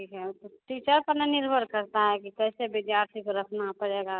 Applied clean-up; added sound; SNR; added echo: none; none; none; none.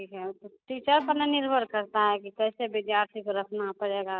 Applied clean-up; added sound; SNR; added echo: neural mask model RNNoise.